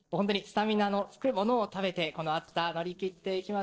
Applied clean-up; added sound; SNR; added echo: neural separator model SepFormer DNS4.